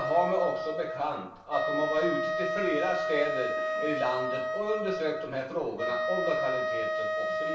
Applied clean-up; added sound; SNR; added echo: none; Wind instrument, woodwind instrument; -1 dB; reverberation time 0.3 s.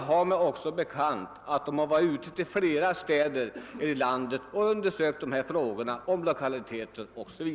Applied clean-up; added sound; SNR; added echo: none; none; none; none.